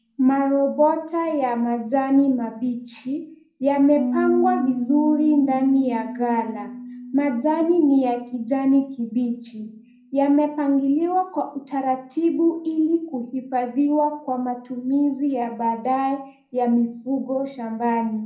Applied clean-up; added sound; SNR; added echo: none; Piano; 13 dB; reverberation time 0.6 s.